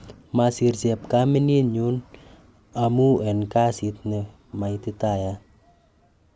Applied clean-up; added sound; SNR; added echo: none; none; none; none.